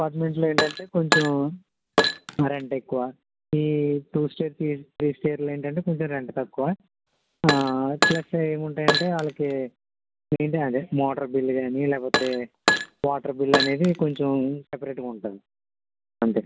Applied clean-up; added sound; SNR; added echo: none; Glass; 1 dB; none.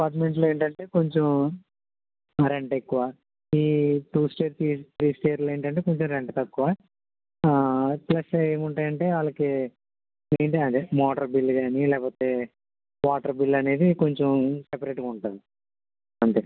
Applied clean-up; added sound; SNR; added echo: none; none; none; none.